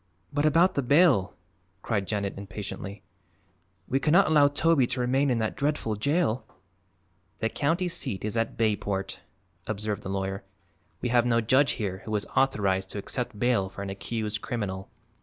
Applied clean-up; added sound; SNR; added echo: none; none; none; none.